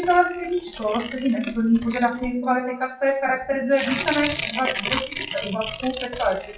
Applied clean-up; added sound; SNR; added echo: classical method WPE with log-MMSE.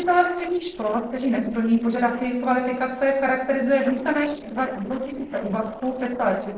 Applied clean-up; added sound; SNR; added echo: neural separator model SepFormer DNS4.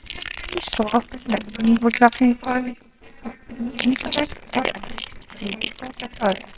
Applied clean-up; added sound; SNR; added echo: neural separator model SepFormer WHAMR!.